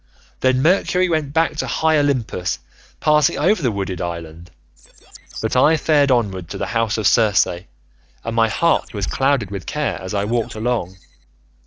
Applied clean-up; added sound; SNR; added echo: neural separator model SepFormer DNS4.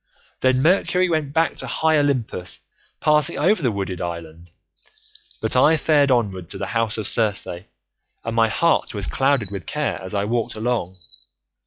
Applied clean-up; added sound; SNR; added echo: classical method log-MMSE.